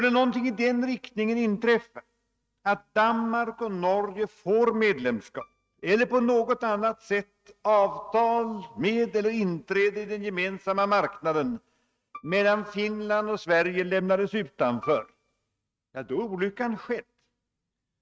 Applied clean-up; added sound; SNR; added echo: neural mask model RNNoise.